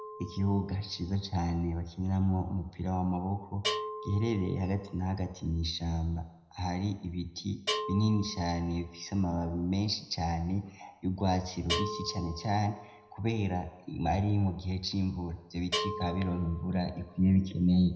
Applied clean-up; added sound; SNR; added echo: none; Bell; 12 dB; reverberation time 0.8 s.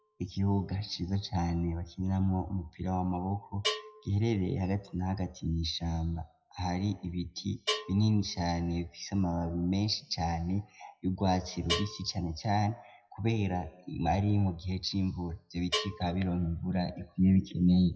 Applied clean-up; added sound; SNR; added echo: classical method WPE with log-MMSE.